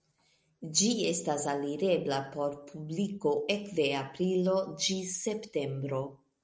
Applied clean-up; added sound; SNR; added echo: none; none; none; none.